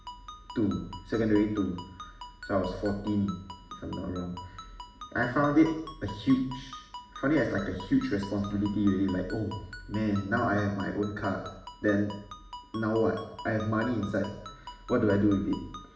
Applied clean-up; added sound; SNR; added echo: none; Ringtone; 16 dB; reverberation time 0.8 s.